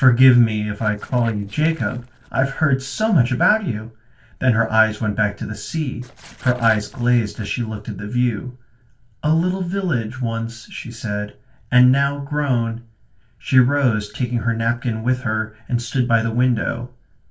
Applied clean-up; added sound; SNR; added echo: neural separator model SepFormer DNS4.